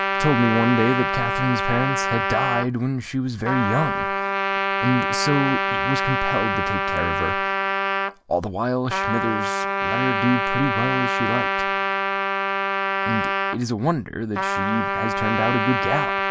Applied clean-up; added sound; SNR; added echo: none; Trumpet; -2 dB; none.